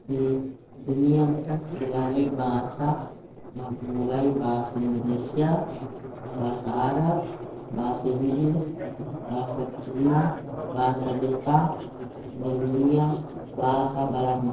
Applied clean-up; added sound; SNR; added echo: neural separator model SepFormer DNS4.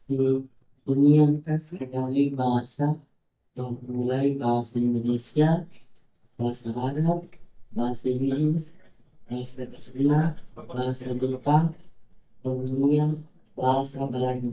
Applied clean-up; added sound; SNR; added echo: neural mask model DeepFilterNet 3.